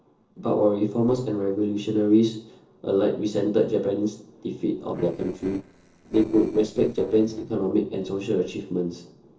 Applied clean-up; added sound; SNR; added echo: neural separator model SepFormer DNS4.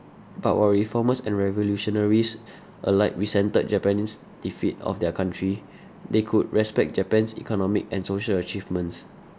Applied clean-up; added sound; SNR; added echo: none; none; none; none.